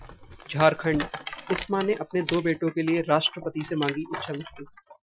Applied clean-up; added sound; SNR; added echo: classical method Wiener filter.